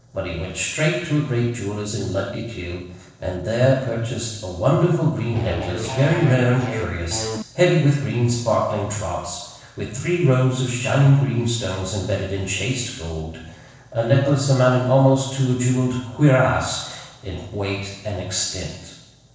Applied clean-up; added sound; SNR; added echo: neural separator model SepFormer DNS4.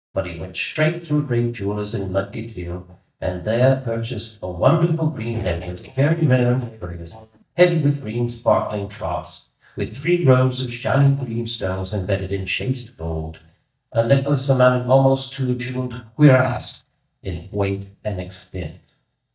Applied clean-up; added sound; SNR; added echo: neural mask model DeepFilterNet 3.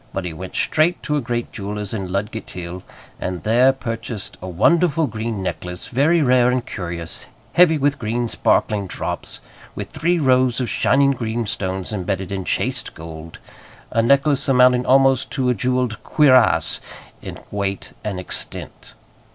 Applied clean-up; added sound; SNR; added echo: none; none; none; none.